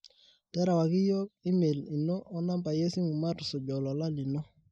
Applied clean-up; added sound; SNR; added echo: neural mask model Resemble Enhance denoiser.